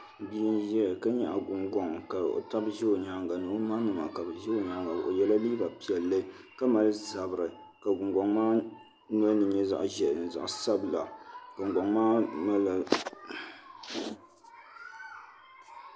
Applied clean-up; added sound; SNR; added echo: none; none; none; none.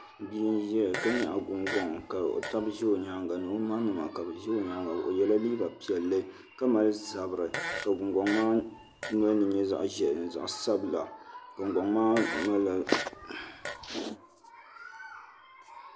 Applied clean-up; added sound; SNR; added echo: none; Fart; 9 dB; none.